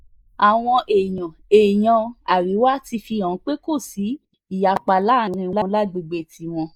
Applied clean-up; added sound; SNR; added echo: neural mask model Resemble Enhance denoiser.